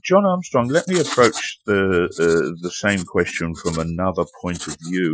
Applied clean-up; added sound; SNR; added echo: classical method Wiener filter.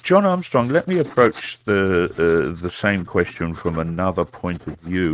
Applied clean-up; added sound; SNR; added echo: neural mask model RNNoise.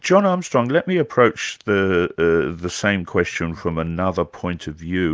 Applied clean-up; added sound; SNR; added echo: none; none; none; none.